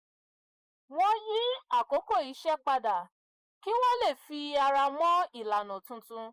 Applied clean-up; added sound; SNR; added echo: neural mask model Resemble Enhance denoiser.